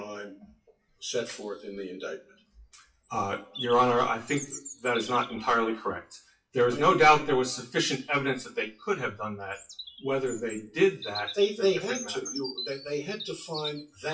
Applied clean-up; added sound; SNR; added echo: classical method WPE with log-MMSE.